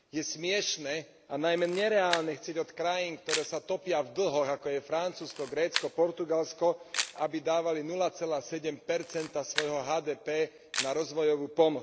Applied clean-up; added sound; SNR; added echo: none; Camera; 11 dB; none.